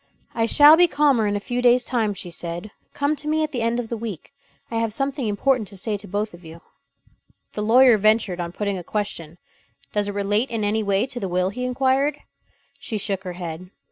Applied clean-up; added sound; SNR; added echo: none; none; none; none.